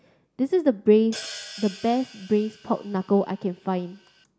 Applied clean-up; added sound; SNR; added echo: none; Hi-hat; 18 dB; none.